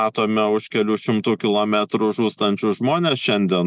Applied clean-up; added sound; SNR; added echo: none; none; none; none.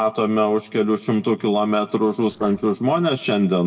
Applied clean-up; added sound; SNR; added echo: neural separator model SepFormer DNS4.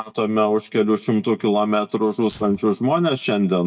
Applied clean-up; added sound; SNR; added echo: neural mask model DeepFilterNet 3.